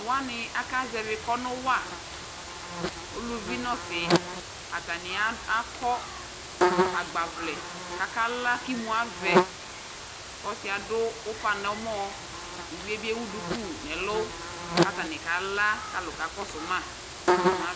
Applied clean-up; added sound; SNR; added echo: none; Buzz; 0 dB; none.